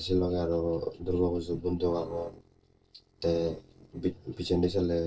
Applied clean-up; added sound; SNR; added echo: neural separator model SepFormer DNS4.